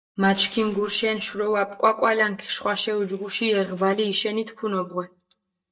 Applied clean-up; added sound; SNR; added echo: neural mask model DeepFilterNet 3.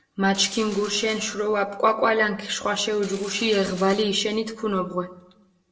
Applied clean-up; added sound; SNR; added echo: none; Mechanisms; 16 dB; reverberation time 0.6 s.